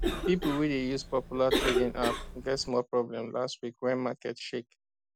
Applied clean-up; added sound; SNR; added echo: none; Cough; 4 dB; none.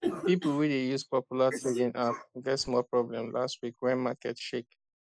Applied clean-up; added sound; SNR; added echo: neural mask model Resemble Enhance denoiser.